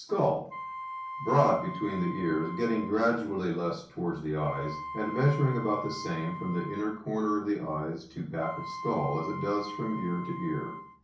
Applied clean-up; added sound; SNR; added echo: none; Wind instrument, woodwind instrument; 11 dB; reverberation time 0.6 s.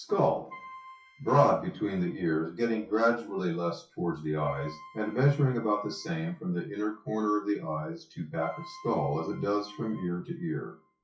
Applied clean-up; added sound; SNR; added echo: classical method WPE with log-MMSE.